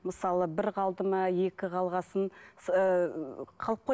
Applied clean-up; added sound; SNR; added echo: none; none; none; none.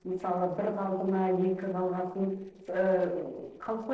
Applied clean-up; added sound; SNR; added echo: neural separator model SepFormer DNS4.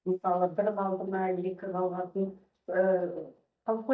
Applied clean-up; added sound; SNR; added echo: neural mask model DeepFilterNet 3.